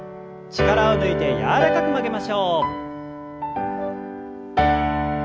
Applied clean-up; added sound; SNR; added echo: none; Brass instrument; 18 dB; none.